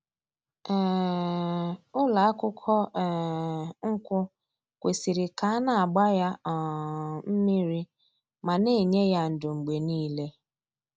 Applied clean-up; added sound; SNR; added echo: none; none; none; none.